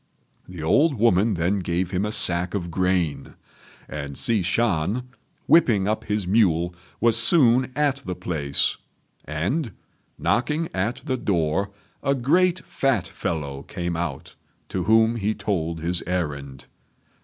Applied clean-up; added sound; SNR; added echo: none; none; none; none.